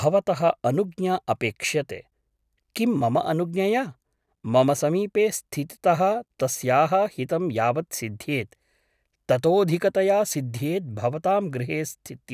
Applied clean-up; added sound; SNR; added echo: none; none; none; none.